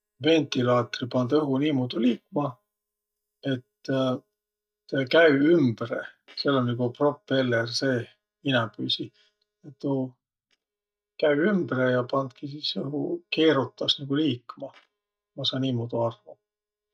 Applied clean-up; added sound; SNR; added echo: neural mask model DeepFilterNet 3.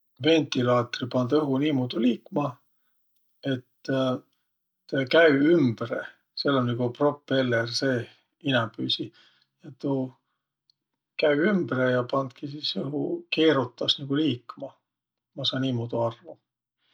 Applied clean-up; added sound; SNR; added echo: none; none; none; none.